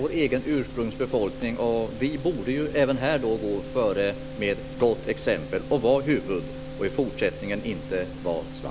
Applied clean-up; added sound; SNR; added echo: none; Organ; 14 dB; none.